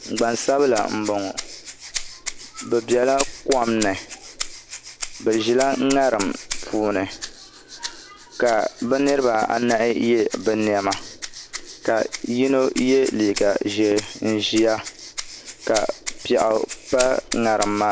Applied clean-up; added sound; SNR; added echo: none; Rattle (instrument); 12 dB; none.